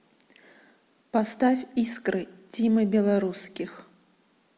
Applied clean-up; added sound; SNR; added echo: none; none; none; none.